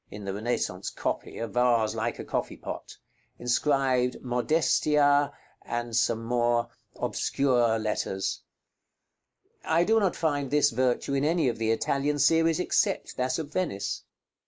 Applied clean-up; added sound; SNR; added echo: neural mask model Resemble Enhance denoiser.